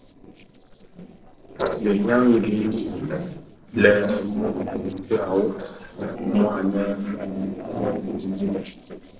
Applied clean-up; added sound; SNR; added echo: neural separator model SepFormer DNS4.